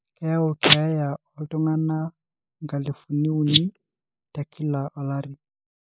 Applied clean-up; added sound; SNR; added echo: neural mask model Resemble Enhance denoiser.